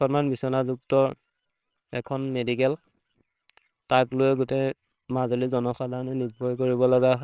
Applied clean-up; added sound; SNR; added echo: neural separator model SepFormer WHAMR!.